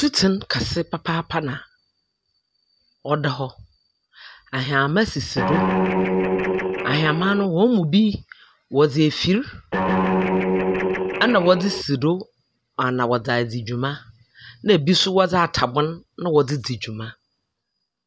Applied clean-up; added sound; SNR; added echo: none; Guitar; -1 dB; none.